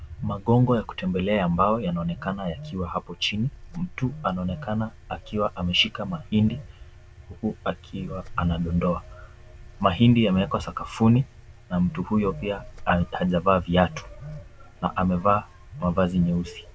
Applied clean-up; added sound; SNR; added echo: none; Purr + Telephone; 17 dB; none.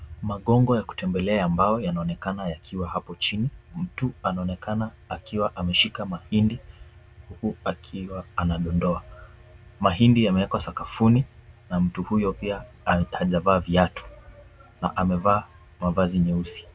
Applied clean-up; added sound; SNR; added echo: none; none; none; none.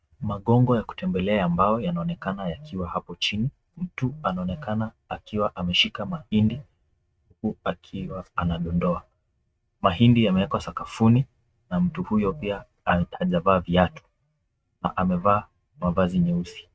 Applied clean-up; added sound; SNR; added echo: neural mask model RNNoise.